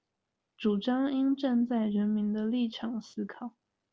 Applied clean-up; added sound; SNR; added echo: none; none; none; none.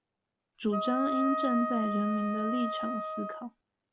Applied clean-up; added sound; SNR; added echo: none; Wind instrument, woodwind instrument; 1 dB; none.